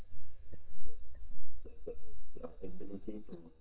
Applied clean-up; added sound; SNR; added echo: neural mask model DeepFilterNet 3.